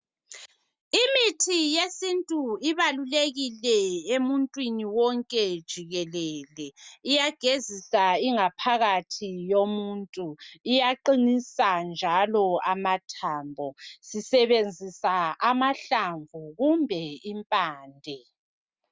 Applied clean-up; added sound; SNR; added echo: none; none; none; none.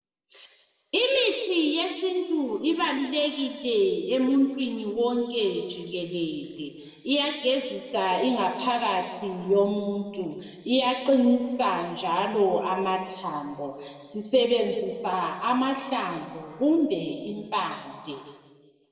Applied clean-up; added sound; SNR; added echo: none; none; none; reverberation time 1.6 s.